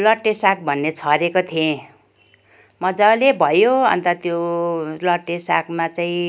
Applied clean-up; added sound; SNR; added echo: none; none; none; none.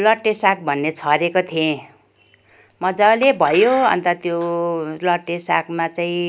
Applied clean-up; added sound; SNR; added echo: none; Chink, clink; 19 dB; none.